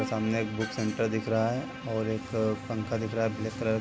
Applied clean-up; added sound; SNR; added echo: none; Bowed string instrument; 12 dB; none.